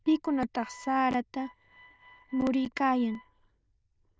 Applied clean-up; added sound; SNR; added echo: neural diffusion model UNIVERSE++.